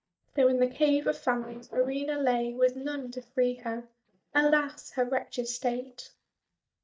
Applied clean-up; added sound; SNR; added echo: neural mask model DeepFilterNet 3.